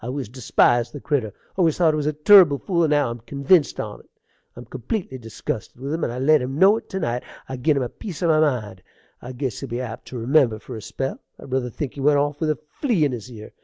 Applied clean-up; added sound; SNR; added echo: none; none; none; none.